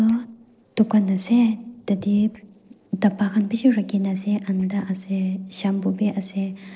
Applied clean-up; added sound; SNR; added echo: neural separator model SepFormer DNS4.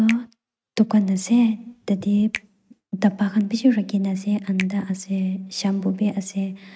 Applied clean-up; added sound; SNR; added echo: neural mask model RNNoise.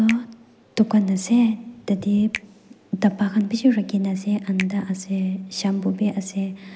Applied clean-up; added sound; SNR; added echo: none; Finger snapping; 19 dB; none.